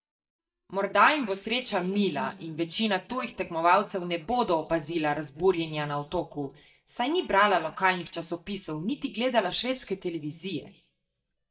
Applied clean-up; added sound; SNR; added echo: neural mask model DeepFilterNet 3.